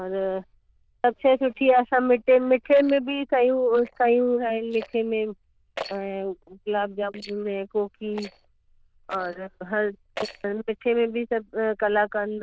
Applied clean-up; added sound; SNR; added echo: neural diffusion model UNIVERSE++.